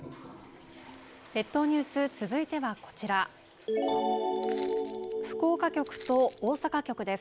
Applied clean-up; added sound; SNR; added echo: none; Crushing + Toilet flush; 20 dB; none.